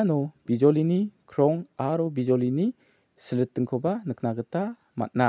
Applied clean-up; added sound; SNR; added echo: none; none; none; none.